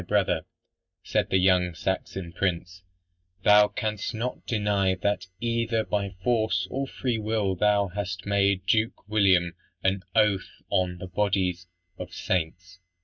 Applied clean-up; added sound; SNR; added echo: neural mask model DeepFilterNet 3.